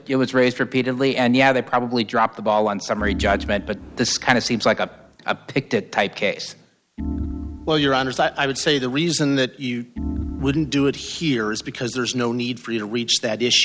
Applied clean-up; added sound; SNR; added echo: none; Organ; 10 dB; none.